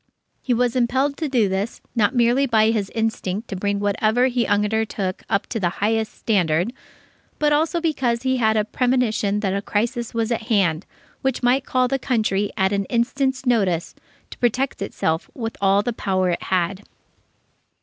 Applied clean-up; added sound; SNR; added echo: none; none; none; none.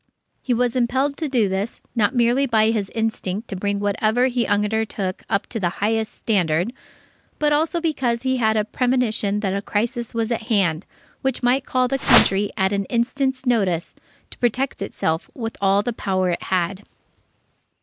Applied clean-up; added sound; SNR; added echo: none; Whoosh, swoosh, swish; -4 dB; none.